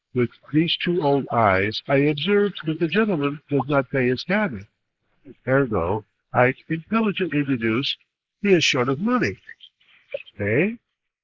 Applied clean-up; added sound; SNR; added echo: neural mask model Resemble Enhance denoiser.